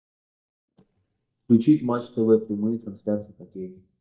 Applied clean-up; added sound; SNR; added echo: neural mask model DeepFilterNet 3.